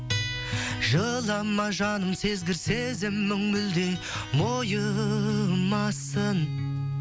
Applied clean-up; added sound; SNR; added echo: none; none; none; none.